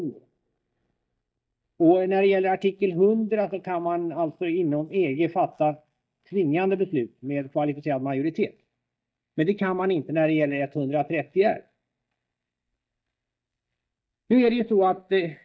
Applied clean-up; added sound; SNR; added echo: neural mask model DeepFilterNet 3.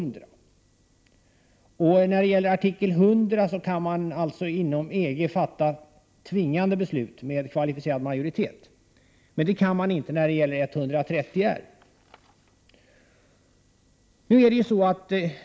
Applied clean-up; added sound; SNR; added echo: none; none; none; none.